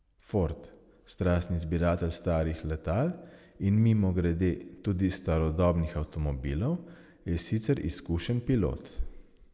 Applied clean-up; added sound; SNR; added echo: none; none; none; none.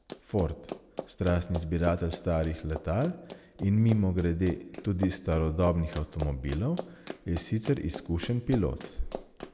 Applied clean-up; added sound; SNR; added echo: none; Run; 14 dB; none.